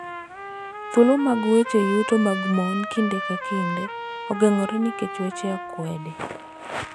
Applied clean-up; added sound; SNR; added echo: none; Trumpet; 8 dB; none.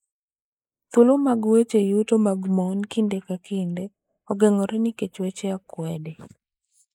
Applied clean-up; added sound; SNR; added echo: neural mask model Resemble Enhance denoiser.